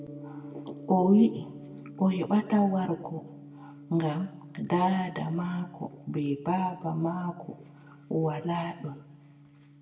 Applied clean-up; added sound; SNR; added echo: none; Gong; 17 dB; reverberation time 0.8 s.